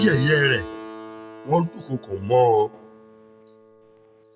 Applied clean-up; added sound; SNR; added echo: none; Keyboard (musical); 14 dB; none.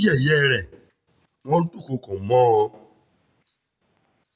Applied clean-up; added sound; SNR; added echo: none; none; none; none.